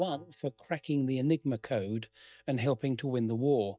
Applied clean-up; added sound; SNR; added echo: neural mask model DeepFilterNet 3.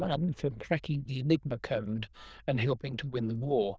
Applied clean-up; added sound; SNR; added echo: neural diffusion model UNIVERSE++.